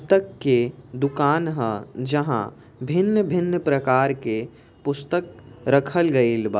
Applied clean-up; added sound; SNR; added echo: none; none; none; none.